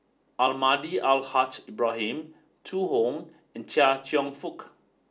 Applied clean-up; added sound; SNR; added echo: none; none; none; none.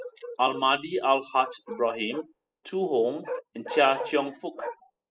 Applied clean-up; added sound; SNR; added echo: classical method spectral subtraction.